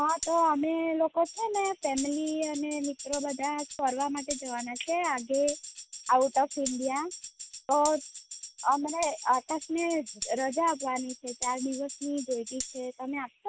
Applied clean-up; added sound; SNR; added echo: none; Tambourine; 11 dB; none.